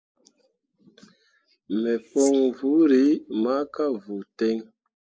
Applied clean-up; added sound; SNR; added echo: neural mask model Resemble Enhance denoiser.